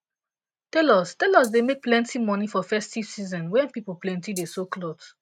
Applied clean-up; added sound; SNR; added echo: neural mask model RNNoise.